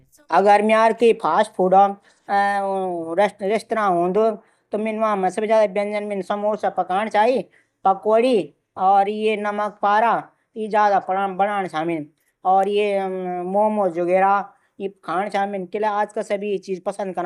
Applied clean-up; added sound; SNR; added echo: neural mask model DeepFilterNet 3.